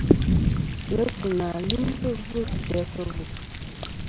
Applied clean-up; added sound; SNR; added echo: none; Thunder; -4 dB; none.